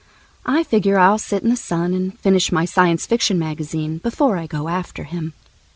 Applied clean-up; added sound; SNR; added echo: none; none; none; none.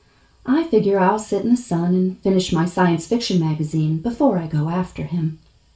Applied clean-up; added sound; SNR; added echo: none; none; none; reverberation time 0.3 s.